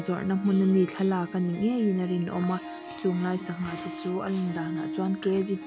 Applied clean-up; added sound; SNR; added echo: none; Harp; 11 dB; none.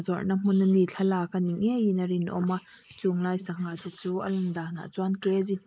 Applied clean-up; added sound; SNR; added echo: neural mask model Resemble Enhance denoiser.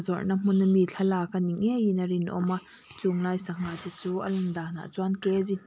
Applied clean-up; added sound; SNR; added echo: none; none; none; none.